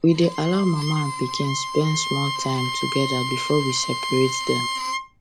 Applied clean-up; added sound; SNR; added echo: none; Bowed string instrument; 5 dB; none.